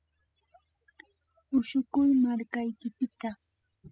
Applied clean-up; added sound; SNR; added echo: classical method spectral subtraction.